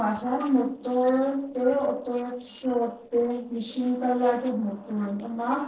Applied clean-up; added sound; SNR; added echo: neural separator model SepFormer DNS4.